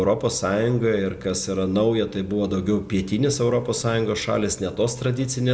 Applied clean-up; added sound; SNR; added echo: none; none; none; none.